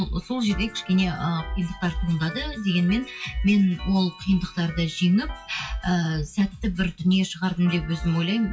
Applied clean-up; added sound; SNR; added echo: classical method WPE with log-MMSE.